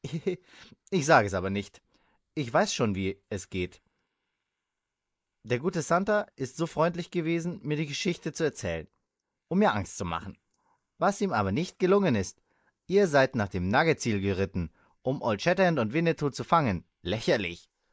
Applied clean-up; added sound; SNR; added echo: neural mask model Resemble Enhance denoiser.